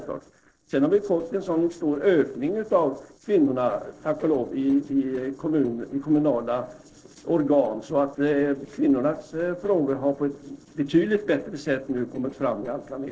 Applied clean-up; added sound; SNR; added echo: neural separator model SepFormer DNS4.